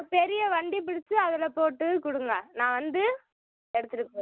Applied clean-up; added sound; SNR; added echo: none; none; none; none.